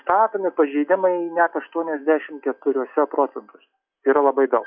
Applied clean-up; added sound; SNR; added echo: classical method log-MMSE.